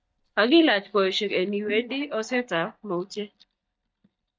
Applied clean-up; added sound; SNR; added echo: neural mask model DeepFilterNet 3.